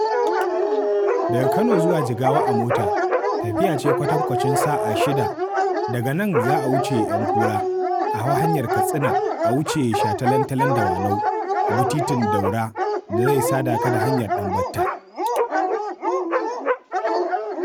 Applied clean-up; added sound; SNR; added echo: none; Dog; -4 dB; none.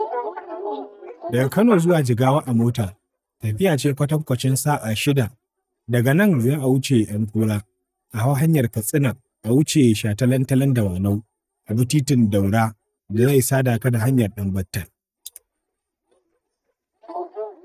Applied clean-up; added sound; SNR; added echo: neural mask model DeepFilterNet 3.